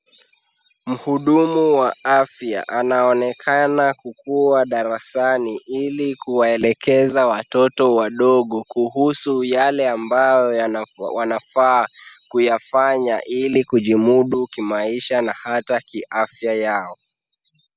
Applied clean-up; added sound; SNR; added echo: none; none; none; none.